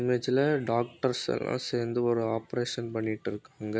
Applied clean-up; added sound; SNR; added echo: none; none; none; none.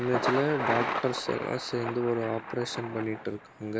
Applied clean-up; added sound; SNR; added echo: none; Thunder; 4 dB; none.